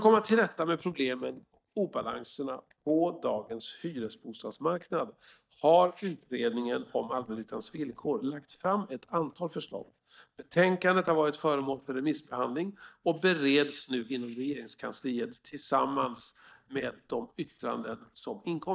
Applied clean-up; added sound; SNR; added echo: neural mask model DeepFilterNet 3.